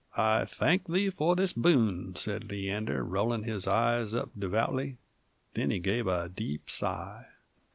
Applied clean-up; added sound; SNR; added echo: none; none; none; none.